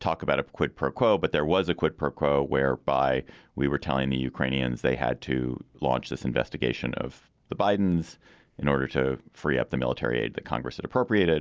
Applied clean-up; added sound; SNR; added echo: none; none; none; none.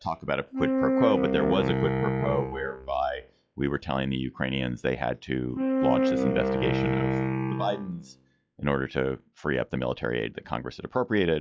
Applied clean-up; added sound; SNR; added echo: classical method log-MMSE.